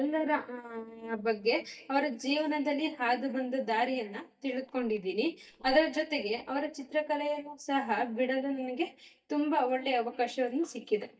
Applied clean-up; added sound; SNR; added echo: neural mask model DeepFilterNet 3.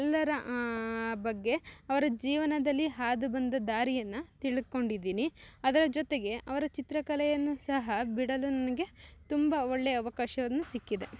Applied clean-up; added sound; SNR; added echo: none; none; none; none.